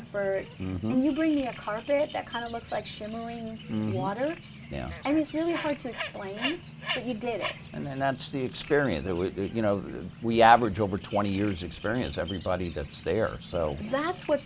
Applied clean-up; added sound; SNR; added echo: none; Bird; 14 dB; none.